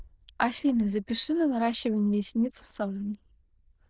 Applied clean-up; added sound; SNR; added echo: neural diffusion model UNIVERSE++.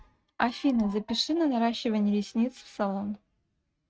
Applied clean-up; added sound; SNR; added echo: neural mask model RNNoise.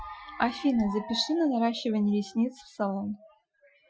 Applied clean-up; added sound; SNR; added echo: classical method Wiener filter.